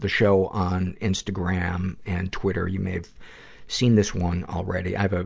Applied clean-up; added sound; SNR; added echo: none; none; none; none.